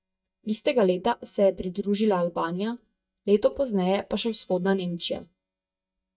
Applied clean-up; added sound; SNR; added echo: neural mask model DeepFilterNet 3.